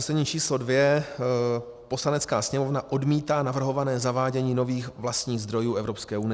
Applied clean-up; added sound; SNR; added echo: none; none; none; none.